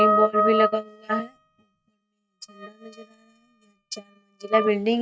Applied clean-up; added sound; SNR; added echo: neural mask model RNNoise.